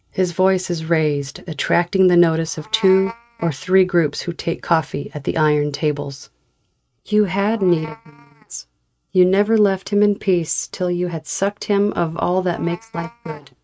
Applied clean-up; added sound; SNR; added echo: neural mask model RNNoise.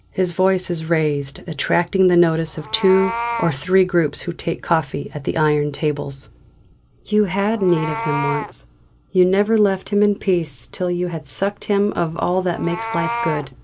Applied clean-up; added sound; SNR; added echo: none; Meow; 12 dB; none.